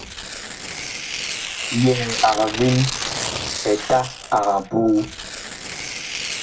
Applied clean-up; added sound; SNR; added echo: none; Tearing; 6 dB; reverberation time 0.2 s.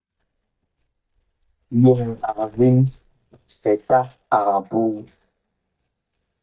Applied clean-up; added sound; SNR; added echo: neural mask model DeepFilterNet 3.